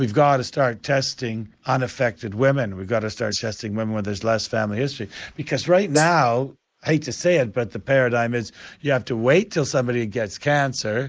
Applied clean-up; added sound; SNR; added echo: neural mask model Resemble Enhance denoiser.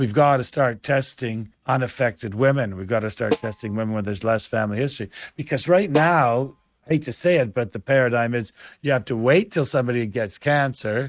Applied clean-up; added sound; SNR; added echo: neural mask model RNNoise.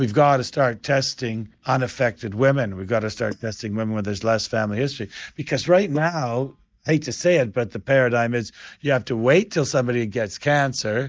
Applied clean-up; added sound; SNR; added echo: neural mask model DeepFilterNet 3.